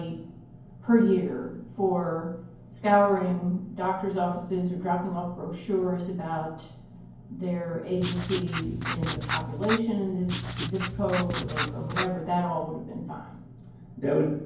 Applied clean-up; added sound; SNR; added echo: none; Writing; 2 dB; reverberation time 0.9 s.